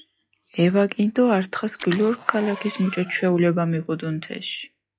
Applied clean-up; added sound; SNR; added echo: classical method log-MMSE.